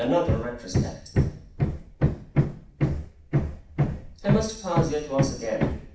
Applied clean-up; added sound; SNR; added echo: none; Hammer; -4 dB; reverberation time 0.7 s.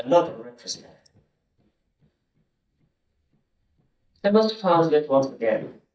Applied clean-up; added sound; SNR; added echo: neural mask model DeepFilterNet 3.